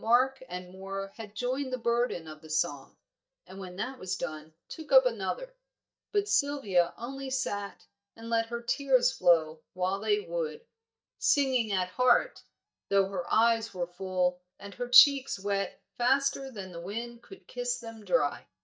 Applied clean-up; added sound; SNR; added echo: neural mask model DeepFilterNet 3.